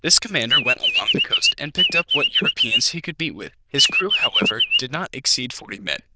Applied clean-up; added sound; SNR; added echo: neural diffusion model UNIVERSE++.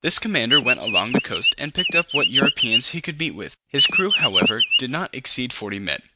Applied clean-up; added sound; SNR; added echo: neural mask model Resemble Enhance denoiser.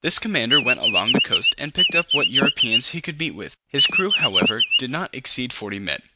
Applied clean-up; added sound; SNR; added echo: none; Chirp, tweet; -5 dB; none.